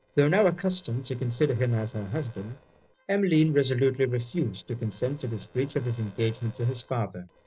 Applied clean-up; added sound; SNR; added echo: neural separator model SepFormer DNS4.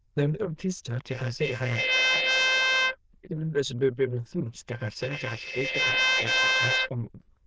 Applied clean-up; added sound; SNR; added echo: neural diffusion model UNIVERSE++.